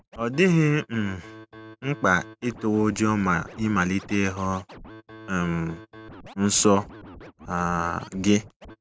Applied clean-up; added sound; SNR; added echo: none; Scratching (performance technique); 19 dB; none.